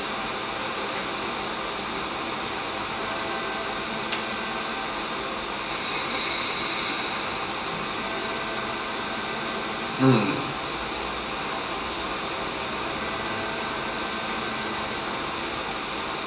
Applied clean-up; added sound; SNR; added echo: none; Bowed string instrument; 13 dB; reverberation time 1.1 s.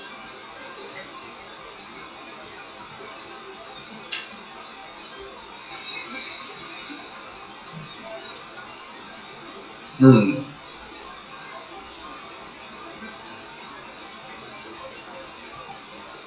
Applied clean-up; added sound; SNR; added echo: classical method WPE with log-MMSE.